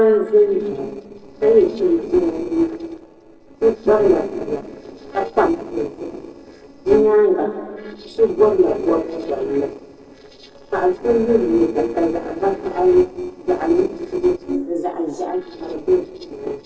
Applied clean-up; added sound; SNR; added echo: neural separator model SepFormer DNS4.